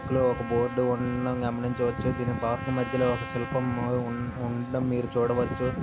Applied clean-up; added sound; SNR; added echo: none; Trumpet; 12 dB; none.